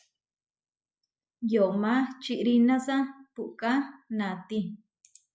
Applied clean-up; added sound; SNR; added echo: none; none; none; none.